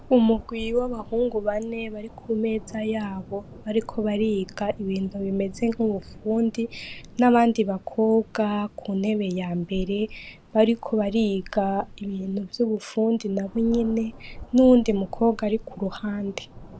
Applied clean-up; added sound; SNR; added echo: none; Thunder; 17 dB; none.